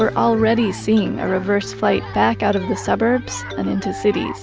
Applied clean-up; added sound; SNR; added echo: none; none; none; none.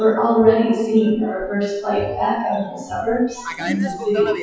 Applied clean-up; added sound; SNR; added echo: classical method WPE with log-MMSE.